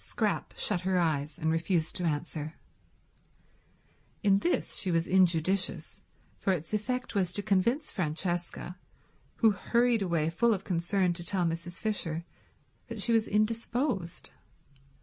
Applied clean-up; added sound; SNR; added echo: none; none; none; none.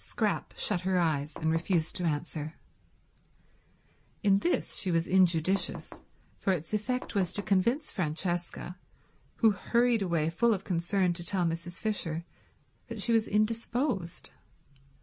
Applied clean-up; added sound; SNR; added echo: none; Knock; 16 dB; none.